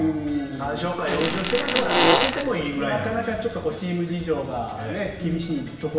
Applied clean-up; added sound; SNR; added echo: none; Fart; -4 dB; reverberation time 0.9 s.